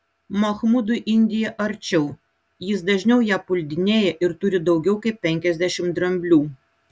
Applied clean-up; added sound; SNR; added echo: none; none; none; none.